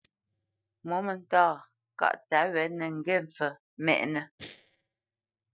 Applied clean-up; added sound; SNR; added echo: neural mask model DeepFilterNet 3.